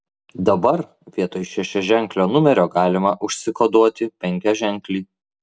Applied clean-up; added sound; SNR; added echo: none; none; none; none.